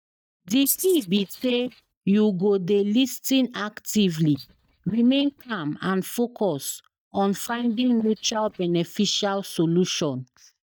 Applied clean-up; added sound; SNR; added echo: neural mask model DeepFilterNet 3.